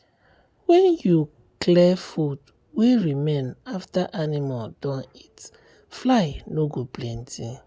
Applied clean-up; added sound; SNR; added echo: none; none; none; none.